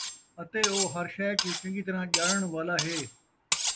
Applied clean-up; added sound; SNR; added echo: none; Cutlery, silverware; 0 dB; none.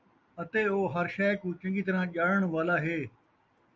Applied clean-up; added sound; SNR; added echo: none; none; none; none.